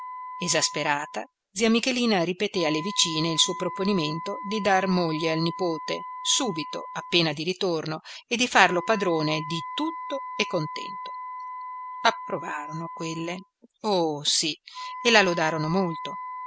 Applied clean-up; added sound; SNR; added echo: none; Wind instrument, woodwind instrument; 11 dB; none.